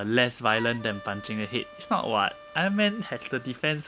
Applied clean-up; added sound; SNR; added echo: none; Wind instrument, woodwind instrument; 17 dB; none.